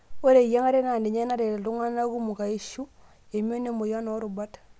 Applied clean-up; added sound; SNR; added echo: none; none; none; none.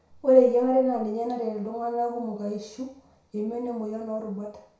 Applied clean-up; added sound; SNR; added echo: none; none; none; reverberation time 0.6 s.